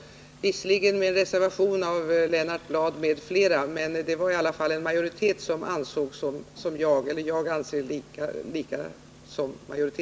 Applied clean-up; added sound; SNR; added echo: none; none; none; none.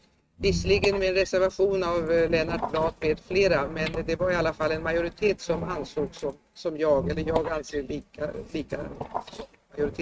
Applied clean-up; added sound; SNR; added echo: neural mask model RNNoise.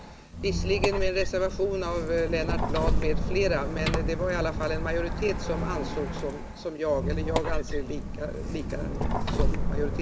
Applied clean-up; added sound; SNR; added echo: none; Squeak; -2 dB; none.